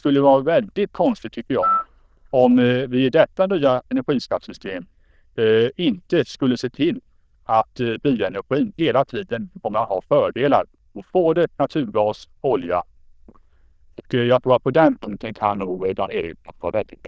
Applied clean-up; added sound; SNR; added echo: neural diffusion model UNIVERSE++.